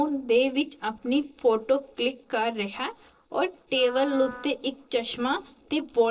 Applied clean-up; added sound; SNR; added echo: neural separator model SepFormer DNS4.